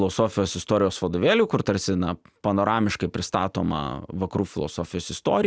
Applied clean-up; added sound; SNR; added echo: none; none; none; none.